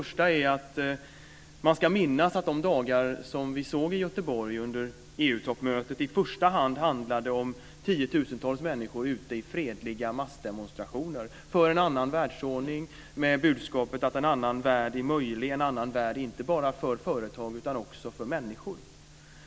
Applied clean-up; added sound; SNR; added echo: none; none; none; none.